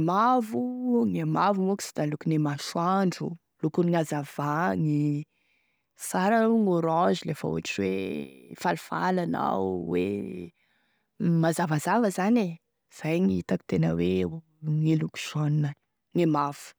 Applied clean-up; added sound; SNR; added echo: none; none; none; none.